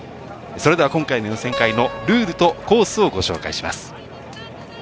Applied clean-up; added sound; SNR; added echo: none; Acoustic guitar; 13 dB; none.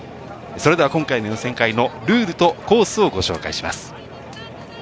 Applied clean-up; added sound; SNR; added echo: none; none; none; none.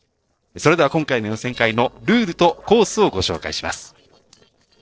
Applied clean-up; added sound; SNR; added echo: neural separator model SepFormer DNS4.